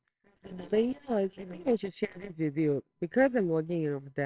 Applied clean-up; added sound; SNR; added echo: neural separator model SepFormer WHAMR!.